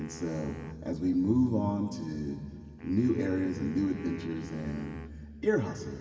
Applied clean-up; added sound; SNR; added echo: none; Wind instrument, woodwind instrument; 19 dB; reverberation time 2.4 s.